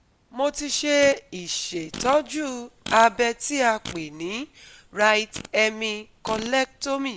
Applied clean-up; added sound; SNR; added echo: none; Fart; 18 dB; none.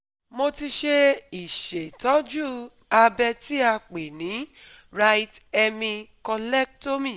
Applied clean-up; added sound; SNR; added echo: none; none; none; none.